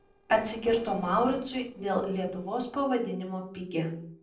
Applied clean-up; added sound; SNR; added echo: neural separator model SepFormer DNS4.